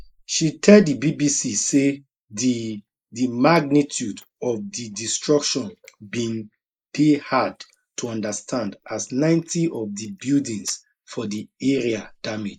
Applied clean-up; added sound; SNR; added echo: neural mask model Resemble Enhance denoiser.